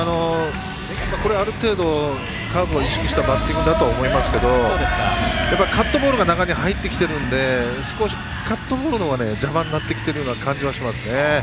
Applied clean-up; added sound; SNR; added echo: none; none; none; none.